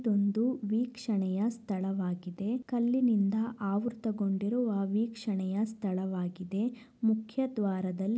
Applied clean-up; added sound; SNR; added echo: none; none; none; none.